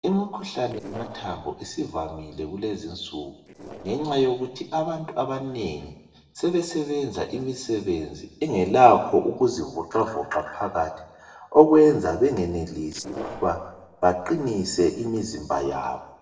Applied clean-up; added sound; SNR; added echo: neural separator model SepFormer DNS4.